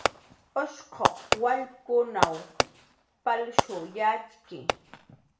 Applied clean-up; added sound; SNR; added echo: none; Fireworks; 0 dB; reverberation time 0.5 s.